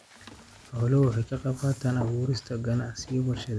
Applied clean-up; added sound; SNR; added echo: none; Run; 18 dB; none.